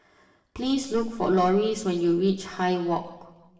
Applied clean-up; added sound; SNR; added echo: none; none; none; reverberation time 1.1 s.